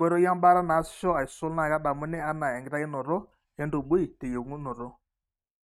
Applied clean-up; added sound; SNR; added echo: neural mask model RNNoise.